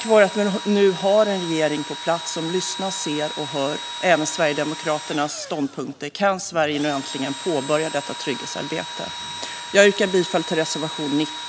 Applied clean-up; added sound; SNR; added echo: none; Engine / Drill; 11 dB; none.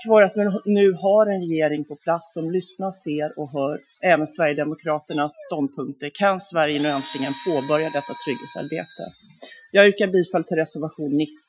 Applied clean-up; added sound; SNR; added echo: classical method Wiener filter.